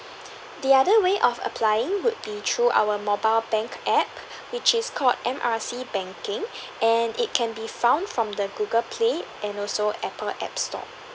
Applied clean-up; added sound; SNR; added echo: none; none; none; none.